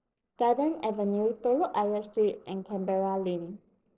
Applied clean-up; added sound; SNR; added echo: neural separator model SepFormer DNS4.